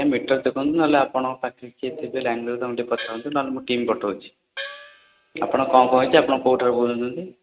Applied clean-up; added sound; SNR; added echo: neural mask model RNNoise.